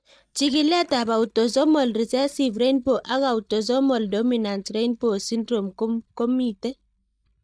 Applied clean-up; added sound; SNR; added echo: neural mask model DeepFilterNet 3.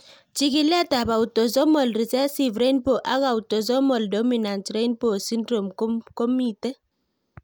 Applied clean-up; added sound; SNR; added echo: none; none; none; none.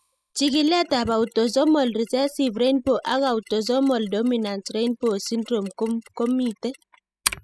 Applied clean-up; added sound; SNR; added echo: classical method spectral subtraction.